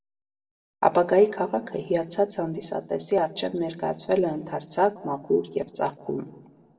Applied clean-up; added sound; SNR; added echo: none; none; none; reverberation time 1.5 s.